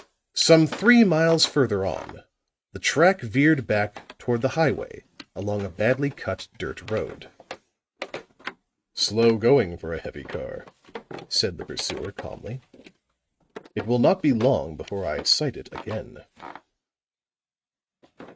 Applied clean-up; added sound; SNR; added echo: neural mask model RNNoise.